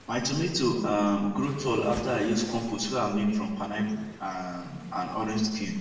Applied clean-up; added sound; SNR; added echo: none; Waves, surf; 18 dB; reverberation time 0.9 s.